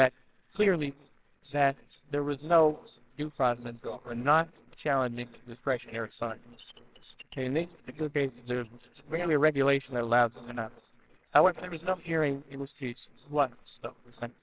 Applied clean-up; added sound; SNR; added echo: neural separator model SepFormer WHAMR!.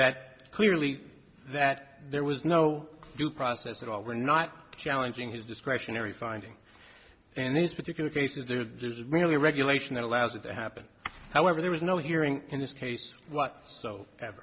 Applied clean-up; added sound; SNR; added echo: none; none; none; none.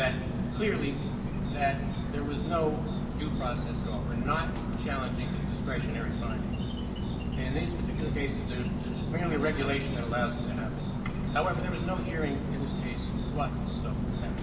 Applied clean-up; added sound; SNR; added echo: none; Insect; -4 dB; reverberation time 2.0 s.